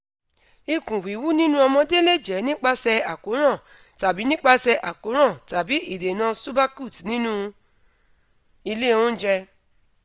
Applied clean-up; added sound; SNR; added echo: none; none; none; none.